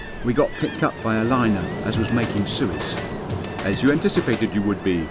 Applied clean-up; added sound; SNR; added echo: none; Scratching (performance technique) + Ocean; 6 dB; none.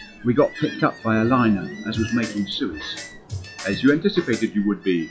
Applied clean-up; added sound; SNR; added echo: classical method log-MMSE.